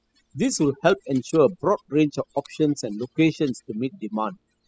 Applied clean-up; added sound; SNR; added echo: classical method spectral subtraction.